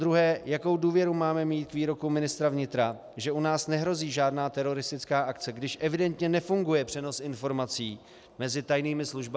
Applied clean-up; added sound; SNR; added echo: none; none; none; none.